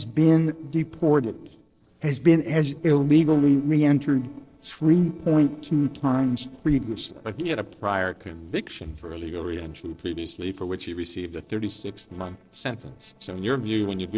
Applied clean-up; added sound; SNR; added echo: neural separator model SepFormer DNS4.